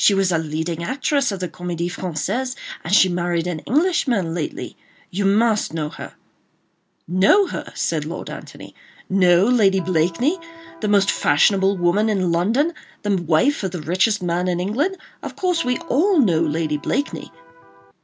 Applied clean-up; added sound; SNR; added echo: none; Electric guitar; 20 dB; none.